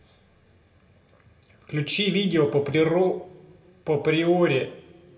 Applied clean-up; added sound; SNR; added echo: none; none; none; reverberation time 1.3 s.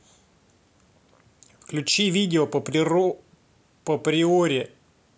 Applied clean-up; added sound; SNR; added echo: none; none; none; none.